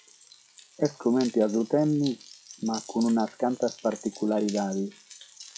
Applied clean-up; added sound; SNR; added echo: classical method log-MMSE.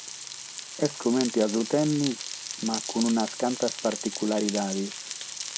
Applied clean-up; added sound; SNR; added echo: none; Frying (food); 8 dB; none.